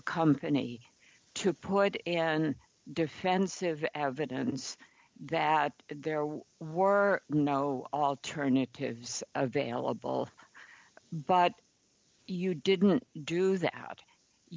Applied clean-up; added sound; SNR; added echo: none; none; none; none.